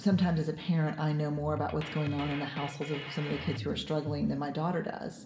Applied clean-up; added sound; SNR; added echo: none; Drum kit; 11 dB; reverberation time 1.8 s.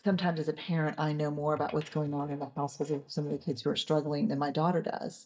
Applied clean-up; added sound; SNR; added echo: neural mask model DeepFilterNet 3.